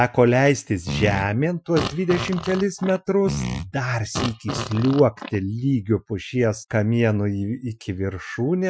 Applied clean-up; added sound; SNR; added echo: classical method Wiener filter.